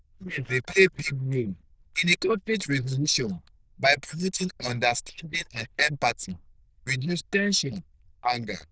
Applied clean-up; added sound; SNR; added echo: neural diffusion model UNIVERSE++.